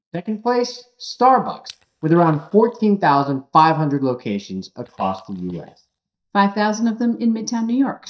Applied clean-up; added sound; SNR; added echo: neural mask model DeepFilterNet 3.